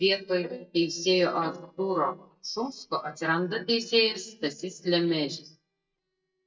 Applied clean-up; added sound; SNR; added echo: neural mask model DeepFilterNet 3.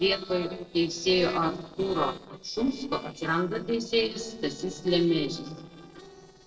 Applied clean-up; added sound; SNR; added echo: neural separator model SepFormer DNS4.